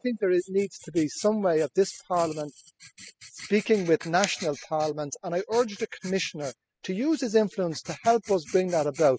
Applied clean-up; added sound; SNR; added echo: classical method spectral subtraction.